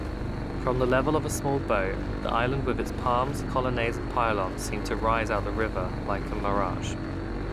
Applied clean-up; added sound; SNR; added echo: none; Engine / Boat, Water vehicle; 2 dB; none.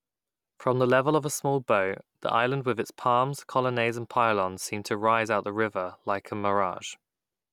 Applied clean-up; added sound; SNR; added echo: none; none; none; none.